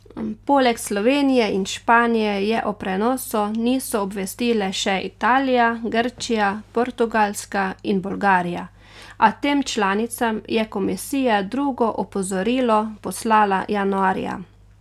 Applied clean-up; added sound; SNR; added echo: none; none; none; none.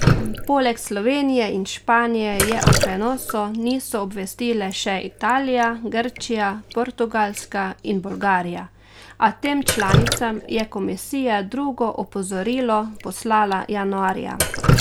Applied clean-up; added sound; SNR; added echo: none; Drip; 4 dB; none.